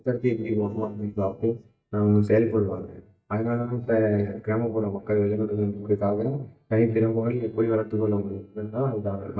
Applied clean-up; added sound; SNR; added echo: neural mask model DeepFilterNet 3.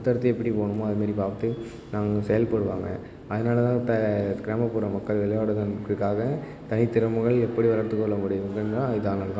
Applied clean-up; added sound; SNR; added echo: none; none; none; none.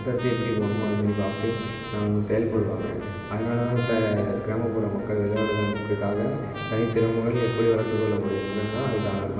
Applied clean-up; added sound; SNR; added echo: none; Trumpet; 13 dB; reverberation time 2.5 s.